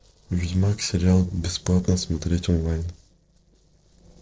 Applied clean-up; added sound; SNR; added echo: neural separator model SepFormer DNS4.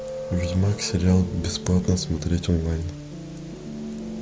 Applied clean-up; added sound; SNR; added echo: none; Piano; 10 dB; none.